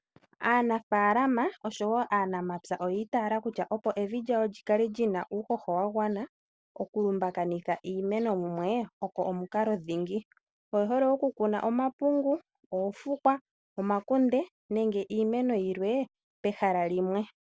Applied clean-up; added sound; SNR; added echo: none; none; none; none.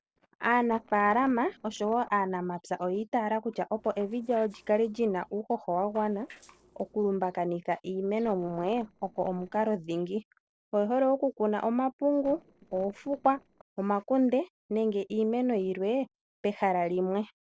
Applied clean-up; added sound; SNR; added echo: neural separator model SepFormer DNS4.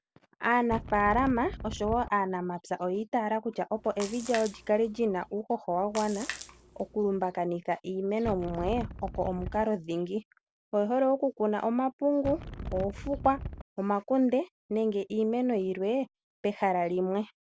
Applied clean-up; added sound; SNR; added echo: none; Splash, splatter + Wind; 10 dB; none.